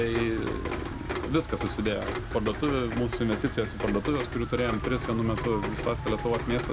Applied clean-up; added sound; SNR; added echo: none; Rain; 4 dB; none.